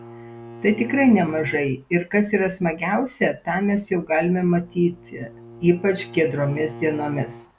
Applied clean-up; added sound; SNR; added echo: none; Bowed string instrument; 18 dB; none.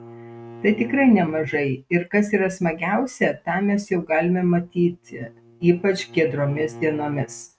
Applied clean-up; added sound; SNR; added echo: neural mask model RNNoise.